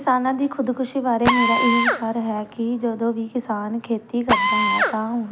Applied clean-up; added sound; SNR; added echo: none; Drill; 2 dB; none.